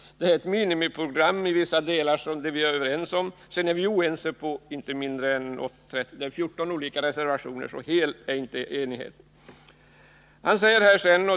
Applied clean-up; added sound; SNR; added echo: none; none; none; none.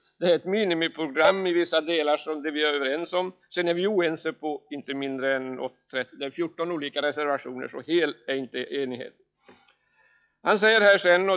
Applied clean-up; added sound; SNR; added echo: classical method log-MMSE.